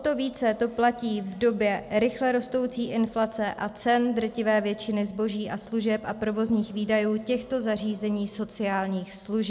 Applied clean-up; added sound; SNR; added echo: none; none; none; none.